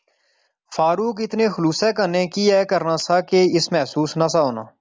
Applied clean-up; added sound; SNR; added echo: none; none; none; none.